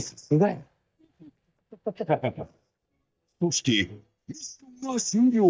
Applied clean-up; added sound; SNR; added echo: neural mask model DeepFilterNet 3.